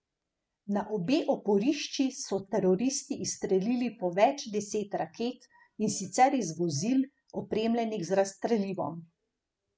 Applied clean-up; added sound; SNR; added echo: none; none; none; none.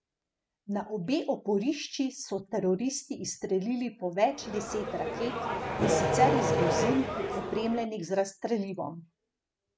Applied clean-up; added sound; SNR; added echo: none; Accelerating, revving, vroom; -2 dB; none.